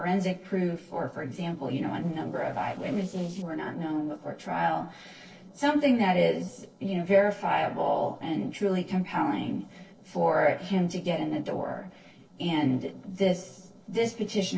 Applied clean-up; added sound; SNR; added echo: neural separator model SepFormer DNS4.